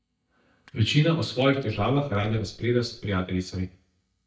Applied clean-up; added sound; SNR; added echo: neural mask model DeepFilterNet 3.